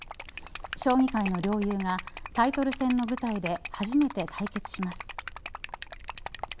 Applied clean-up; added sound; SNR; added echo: none; Liquid; 10 dB; none.